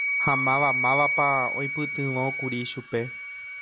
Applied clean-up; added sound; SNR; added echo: none; Wind instrument, woodwind instrument; 1 dB; none.